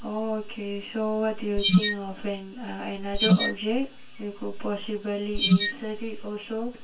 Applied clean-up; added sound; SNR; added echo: none; Chirp, tweet; -3 dB; reverberation time 0.1 s.